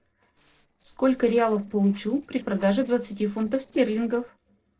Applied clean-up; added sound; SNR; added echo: neural separator model SepFormer DNS4.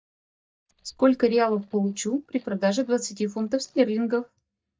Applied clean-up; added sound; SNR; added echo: neural mask model DeepFilterNet 3.